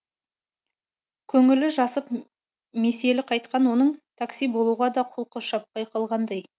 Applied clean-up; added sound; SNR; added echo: none; none; none; none.